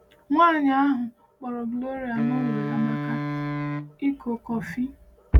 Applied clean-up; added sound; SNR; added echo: none; Wind instrument, woodwind instrument; 6 dB; none.